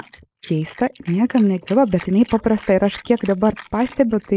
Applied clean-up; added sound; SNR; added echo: neural mask model Resemble Enhance denoiser.